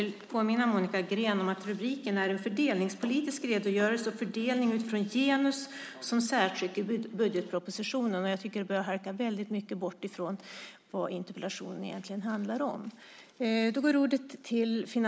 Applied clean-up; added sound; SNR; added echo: none; none; none; none.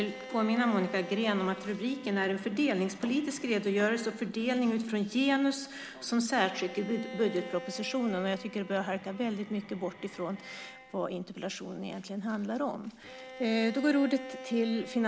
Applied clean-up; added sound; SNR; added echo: none; Bowed string instrument; 16 dB; none.